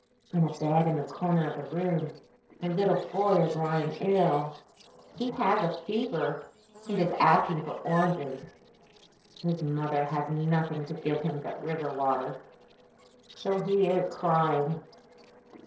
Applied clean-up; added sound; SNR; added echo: neural separator model SepFormer DNS4.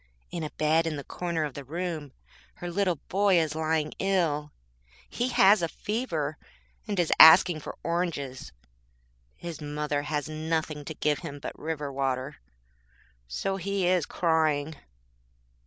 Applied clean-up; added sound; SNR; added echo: none; none; none; none.